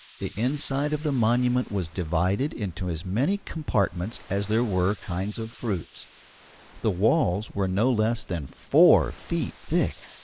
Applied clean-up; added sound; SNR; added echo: neural mask model Resemble Enhance denoiser.